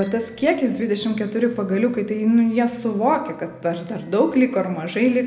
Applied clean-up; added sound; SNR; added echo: none; Bicycle bell; 10 dB; reverberation time 0.9 s.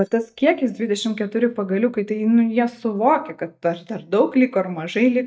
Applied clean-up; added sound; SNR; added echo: neural mask model DeepFilterNet 3.